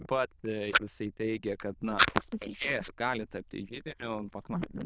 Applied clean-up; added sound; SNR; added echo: neural diffusion model UNIVERSE++.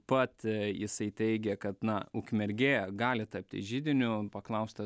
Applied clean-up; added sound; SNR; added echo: none; none; none; none.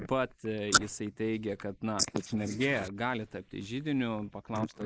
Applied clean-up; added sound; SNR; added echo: neural mask model Resemble Enhance denoiser.